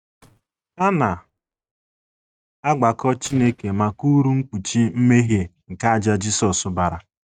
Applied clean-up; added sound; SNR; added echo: neural mask model RNNoise.